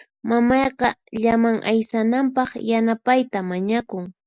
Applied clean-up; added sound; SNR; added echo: none; none; none; none.